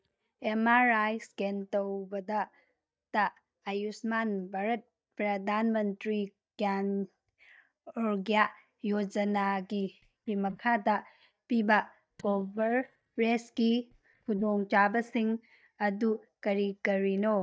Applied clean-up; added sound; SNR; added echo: neural mask model DeepFilterNet 3.